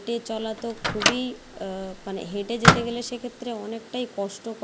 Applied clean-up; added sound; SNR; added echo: none; Microwave oven; -5 dB; none.